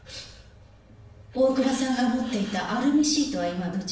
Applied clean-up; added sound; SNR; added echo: none; none; none; reverberation time 0.7 s.